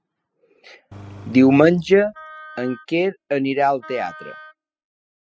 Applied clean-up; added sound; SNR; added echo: classical method spectral subtraction.